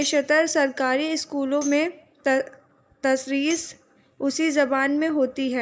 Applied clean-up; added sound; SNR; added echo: neural mask model DeepFilterNet 3.